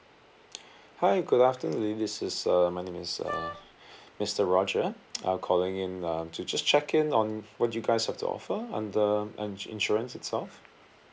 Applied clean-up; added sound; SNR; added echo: none; Wind instrument, woodwind instrument; 9 dB; none.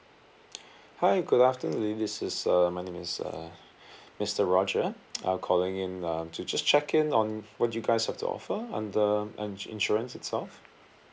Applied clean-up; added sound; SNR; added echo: none; none; none; none.